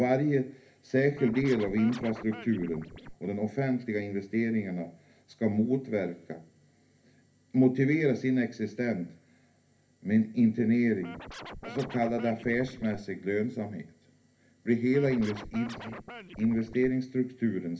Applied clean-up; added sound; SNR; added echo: none; Scratching (performance technique); 15 dB; reverberation time 0.3 s.